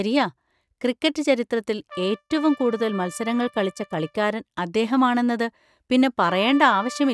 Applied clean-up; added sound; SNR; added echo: neural mask model RNNoise.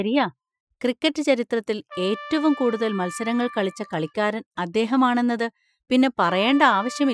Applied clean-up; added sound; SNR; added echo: classical method Wiener filter.